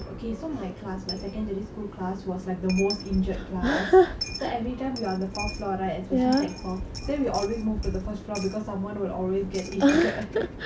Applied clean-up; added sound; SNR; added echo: none; Coin (dropping); 16 dB; none.